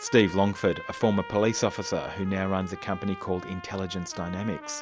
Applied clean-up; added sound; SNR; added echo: none; Trumpet; 14 dB; none.